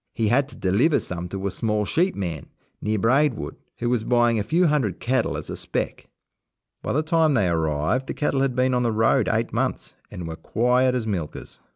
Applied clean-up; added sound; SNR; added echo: none; none; none; none.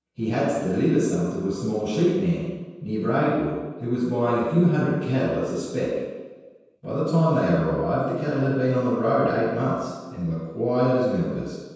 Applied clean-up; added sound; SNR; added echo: none; none; none; reverberation time 1.2 s.